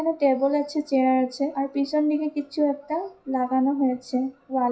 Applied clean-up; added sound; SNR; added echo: classical method WPE with log-MMSE.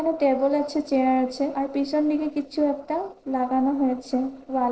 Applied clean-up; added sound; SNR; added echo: neural separator model SepFormer DNS4.